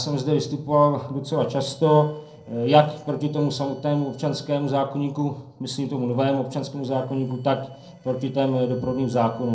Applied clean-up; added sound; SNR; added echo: neural separator model SepFormer DNS4.